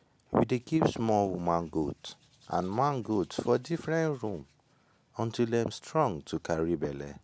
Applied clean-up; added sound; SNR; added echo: none; none; none; none.